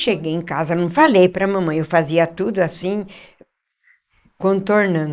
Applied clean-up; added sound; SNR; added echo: neural mask model Resemble Enhance denoiser.